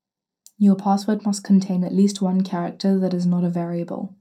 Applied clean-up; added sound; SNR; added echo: none; none; none; reverberation time 0.2 s.